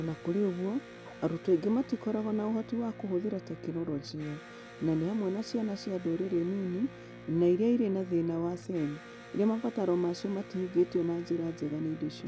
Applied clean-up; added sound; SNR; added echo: none; Electric guitar; 16 dB; none.